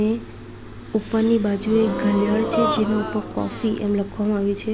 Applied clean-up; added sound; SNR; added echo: none; Gasp; 7 dB; none.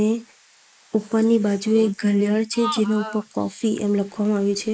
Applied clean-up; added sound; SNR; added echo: neural mask model Resemble Enhance denoiser.